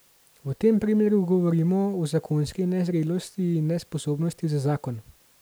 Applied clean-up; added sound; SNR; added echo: none; none; none; none.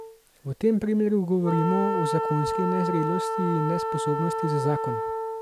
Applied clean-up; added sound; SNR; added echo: none; Wind instrument, woodwind instrument; 2 dB; none.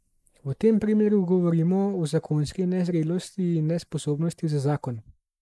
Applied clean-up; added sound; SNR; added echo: neural mask model Resemble Enhance denoiser.